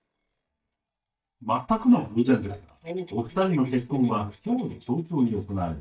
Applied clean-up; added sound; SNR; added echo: neural mask model DeepFilterNet 3.